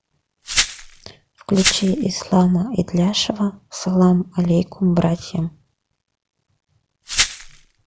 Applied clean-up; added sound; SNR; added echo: none; Glass; 3 dB; none.